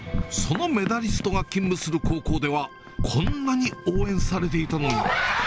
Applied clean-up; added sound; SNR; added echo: none; Run; 16 dB; none.